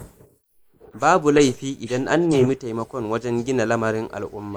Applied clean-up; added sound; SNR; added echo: neural mask model Resemble Enhance denoiser.